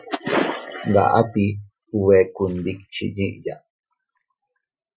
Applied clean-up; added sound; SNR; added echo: classical method Wiener filter.